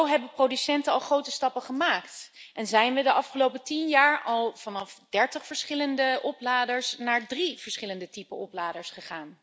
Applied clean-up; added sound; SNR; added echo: none; none; none; none.